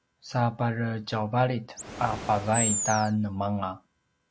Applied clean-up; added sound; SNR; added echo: none; Animal; 4 dB; none.